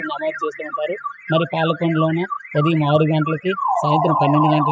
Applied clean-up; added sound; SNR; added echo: classical method spectral subtraction.